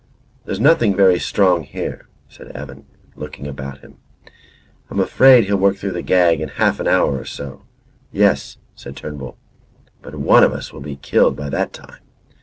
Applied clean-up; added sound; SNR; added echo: none; none; none; none.